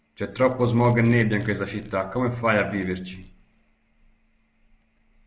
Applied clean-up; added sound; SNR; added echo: none; none; none; none.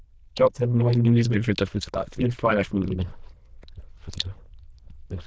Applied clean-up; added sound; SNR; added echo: neural diffusion model UNIVERSE++.